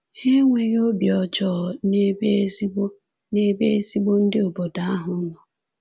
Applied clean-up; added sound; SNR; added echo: none; none; none; none.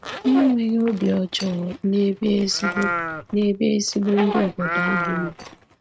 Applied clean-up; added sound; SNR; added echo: neural mask model RNNoise.